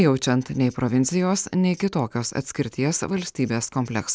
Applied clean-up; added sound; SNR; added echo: none; none; none; none.